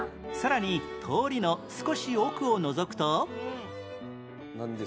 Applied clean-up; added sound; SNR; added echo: none; Gasp; 18 dB; none.